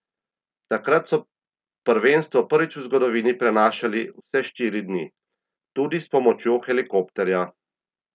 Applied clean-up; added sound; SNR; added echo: none; none; none; none.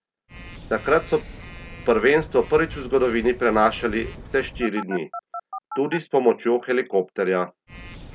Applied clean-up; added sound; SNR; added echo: none; Telephone; 15 dB; none.